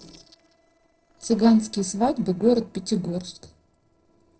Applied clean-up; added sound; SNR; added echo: neural separator model SepFormer DNS4.